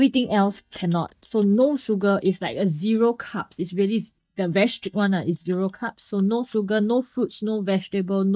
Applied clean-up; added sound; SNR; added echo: neural mask model DeepFilterNet 3.